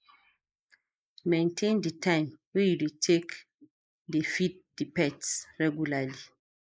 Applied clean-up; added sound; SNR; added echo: neural mask model Resemble Enhance denoiser.